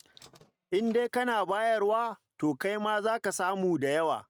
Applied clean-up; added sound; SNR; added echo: neural mask model RNNoise.